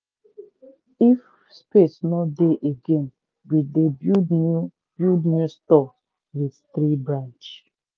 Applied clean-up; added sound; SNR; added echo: none; none; none; none.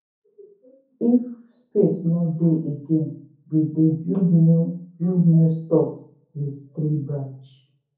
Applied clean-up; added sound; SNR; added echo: none; none; none; reverberation time 0.6 s.